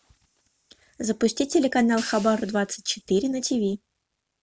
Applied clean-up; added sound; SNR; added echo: none; Hi-hat; 18 dB; none.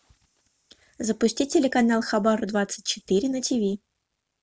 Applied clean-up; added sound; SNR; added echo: none; none; none; none.